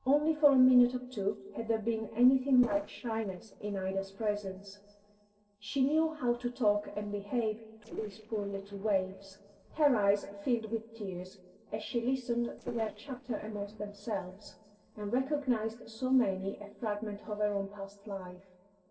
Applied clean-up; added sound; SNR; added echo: neural separator model SepFormer DNS4.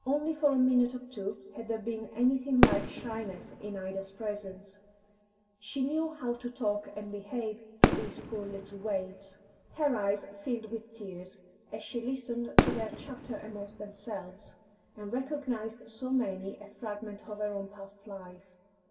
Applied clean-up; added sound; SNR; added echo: none; Fireworks; -1 dB; reverberation time 2.8 s.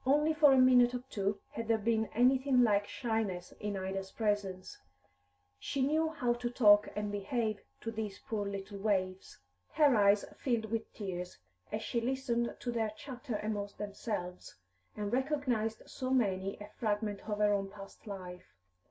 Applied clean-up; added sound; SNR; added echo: none; none; none; none.